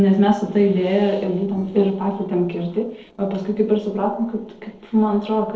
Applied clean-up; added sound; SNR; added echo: neural separator model SepFormer DNS4.